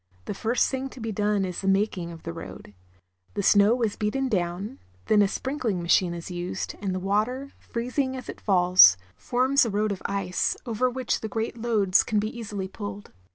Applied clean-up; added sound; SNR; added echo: none; none; none; none.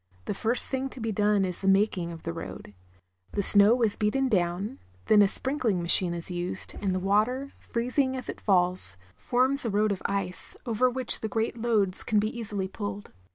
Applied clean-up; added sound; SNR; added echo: none; Boom; 19 dB; none.